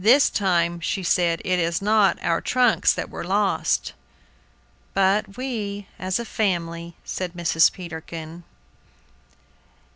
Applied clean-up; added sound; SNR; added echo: none; none; none; none.